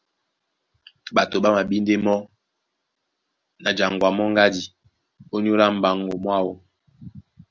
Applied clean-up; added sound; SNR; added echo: none; none; none; none.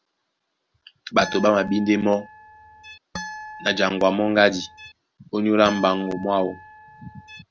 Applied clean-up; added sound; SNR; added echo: none; Harp; 15 dB; none.